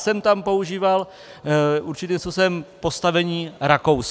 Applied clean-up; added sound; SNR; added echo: none; none; none; none.